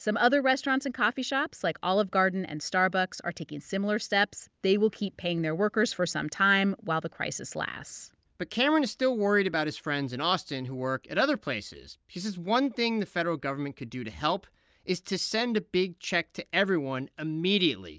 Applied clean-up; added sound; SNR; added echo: none; none; none; none.